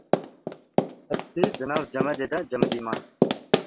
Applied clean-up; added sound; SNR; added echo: none; Run; -4 dB; none.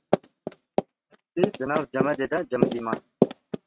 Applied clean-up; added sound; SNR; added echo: neural mask model RNNoise.